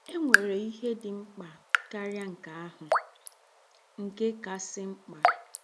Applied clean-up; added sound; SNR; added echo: none; Raindrop / Drip; -4 dB; none.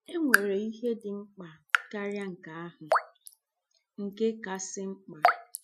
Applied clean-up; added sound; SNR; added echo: classical method Wiener filter.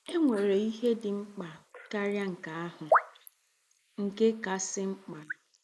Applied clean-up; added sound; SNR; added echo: neural mask model Resemble Enhance denoiser.